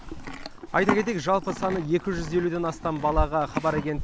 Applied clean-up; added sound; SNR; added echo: none; Livestock, farm animals, working animals; 6 dB; none.